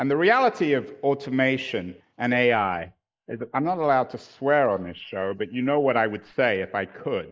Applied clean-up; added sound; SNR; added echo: neural mask model Resemble Enhance denoiser.